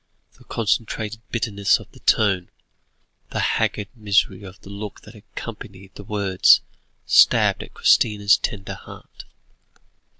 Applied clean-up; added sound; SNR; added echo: none; none; none; none.